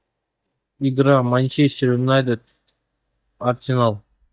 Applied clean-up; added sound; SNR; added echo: neural mask model DeepFilterNet 3.